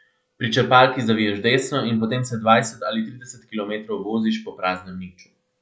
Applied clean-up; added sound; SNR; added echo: none; none; none; none.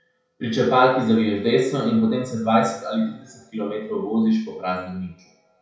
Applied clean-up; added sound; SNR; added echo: none; none; none; reverberation time 0.6 s.